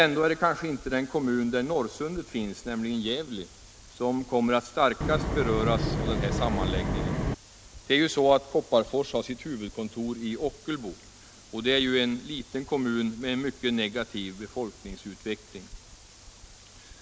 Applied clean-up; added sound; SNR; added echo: none; Wind; -1 dB; none.